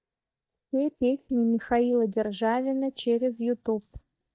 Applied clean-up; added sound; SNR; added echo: neural mask model DeepFilterNet 3.